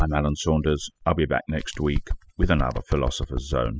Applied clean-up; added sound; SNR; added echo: classical method spectral subtraction.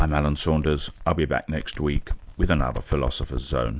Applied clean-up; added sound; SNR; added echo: neural mask model Resemble Enhance denoiser.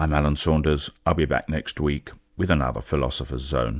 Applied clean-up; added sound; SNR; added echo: none; none; none; none.